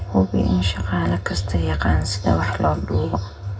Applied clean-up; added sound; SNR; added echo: none; none; none; reverberation time 0.2 s.